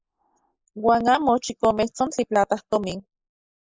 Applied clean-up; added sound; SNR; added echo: neural mask model Resemble Enhance denoiser.